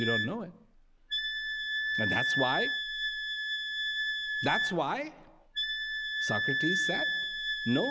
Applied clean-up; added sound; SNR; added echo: none; Wind instrument, woodwind instrument; -3 dB; none.